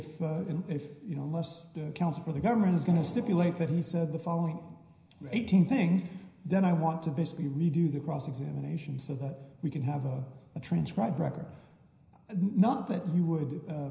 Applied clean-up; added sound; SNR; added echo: none; none; none; reverberation time 0.9 s.